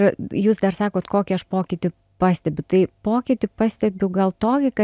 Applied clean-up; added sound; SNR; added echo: none; none; none; none.